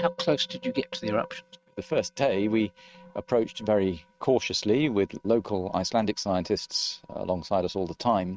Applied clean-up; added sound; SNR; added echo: neural mask model RNNoise.